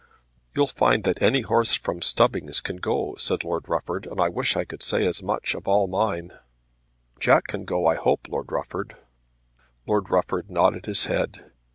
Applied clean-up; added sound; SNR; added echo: none; none; none; none.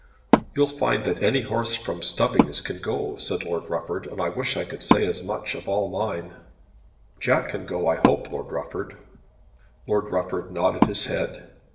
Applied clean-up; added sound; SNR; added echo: none; Wood; 3 dB; reverberation time 0.7 s.